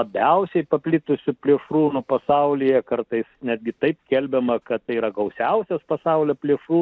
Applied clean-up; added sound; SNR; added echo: none; none; none; none.